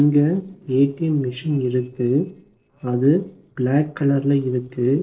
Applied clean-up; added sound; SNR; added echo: neural separator model SepFormer DNS4.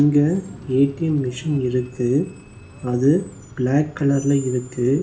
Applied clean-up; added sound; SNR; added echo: none; Screech; 19 dB; reverberation time 0.4 s.